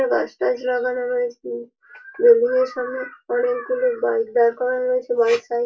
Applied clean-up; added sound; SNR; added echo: none; none; none; reverberation time 0.1 s.